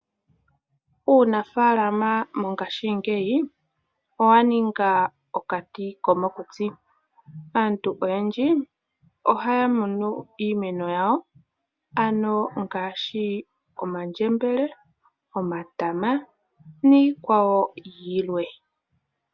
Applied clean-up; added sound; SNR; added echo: none; none; none; none.